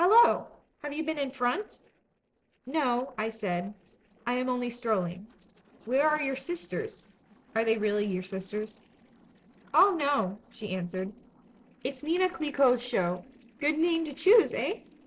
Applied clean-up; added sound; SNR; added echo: neural separator model SepFormer DNS4.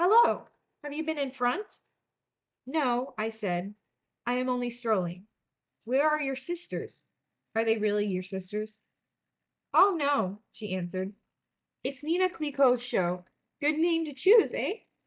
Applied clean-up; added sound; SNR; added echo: neural mask model DeepFilterNet 3.